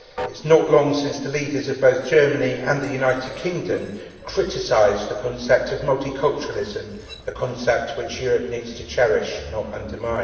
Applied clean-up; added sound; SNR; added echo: none; Train; 19 dB; reverberation time 1.2 s.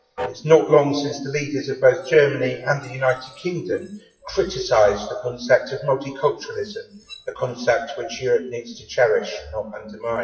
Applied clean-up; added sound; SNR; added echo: classical method WPE with log-MMSE.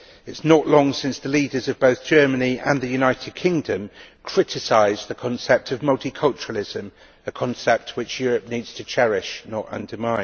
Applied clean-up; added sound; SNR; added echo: none; none; none; none.